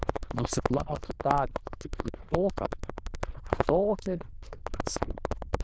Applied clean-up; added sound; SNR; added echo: neural diffusion model UNIVERSE++.